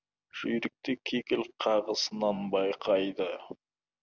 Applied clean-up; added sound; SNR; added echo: none; none; none; none.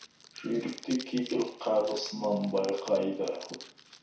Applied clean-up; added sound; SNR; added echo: none; Crackle; 17 dB; reverberation time 0.6 s.